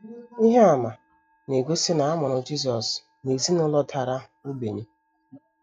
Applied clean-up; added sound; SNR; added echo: classical method log-MMSE.